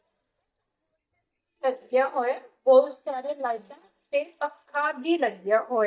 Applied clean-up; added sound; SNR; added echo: neural mask model DeepFilterNet 3.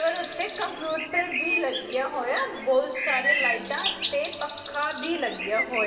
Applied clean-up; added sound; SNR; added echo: none; Bird; 3 dB; reverberation time 2.3 s.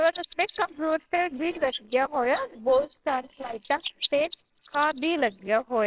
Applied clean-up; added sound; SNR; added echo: neural separator model SepFormer WHAMR!.